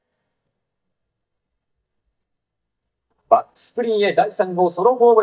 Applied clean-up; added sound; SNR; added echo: neural mask model DeepFilterNet 3.